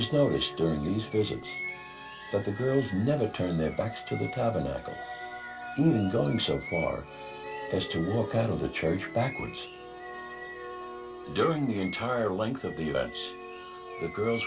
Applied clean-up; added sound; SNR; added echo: none; Bird vocalization, bird call, bird song; 16 dB; reverberation time 0.2 s.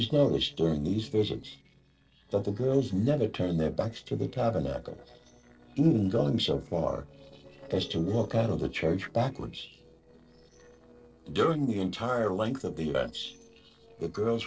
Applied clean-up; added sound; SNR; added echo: neural separator model SepFormer DNS4.